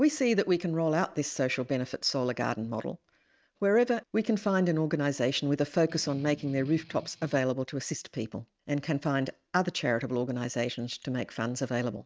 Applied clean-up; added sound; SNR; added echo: neural mask model RNNoise.